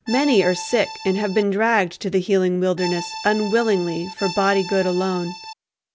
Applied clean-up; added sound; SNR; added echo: none; Accordion; 11 dB; none.